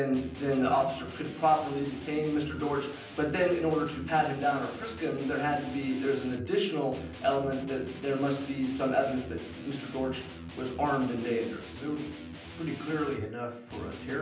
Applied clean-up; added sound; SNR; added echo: none; Electric guitar; 13 dB; reverberation time 0.6 s.